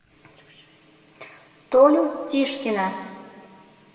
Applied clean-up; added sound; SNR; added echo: none; none; none; reverberation time 1.9 s.